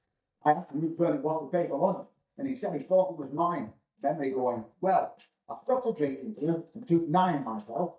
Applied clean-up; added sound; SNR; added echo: neural mask model DeepFilterNet 3.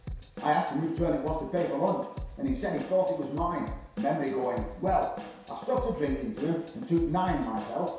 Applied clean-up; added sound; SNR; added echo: none; Drum / Drum kit; 11 dB; reverberation time 0.7 s.